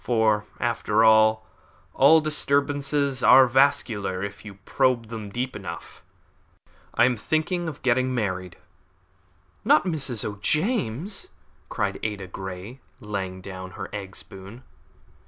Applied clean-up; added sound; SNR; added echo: none; none; none; none.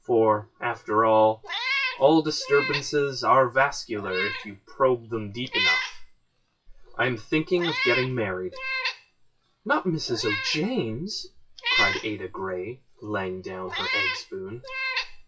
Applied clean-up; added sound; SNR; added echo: classical method WPE with log-MMSE.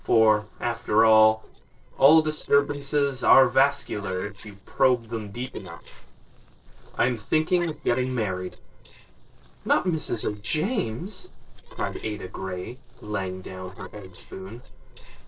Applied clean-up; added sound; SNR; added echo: neural separator model SepFormer DNS4.